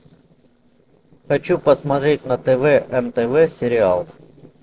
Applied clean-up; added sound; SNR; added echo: neural separator model SepFormer DNS4.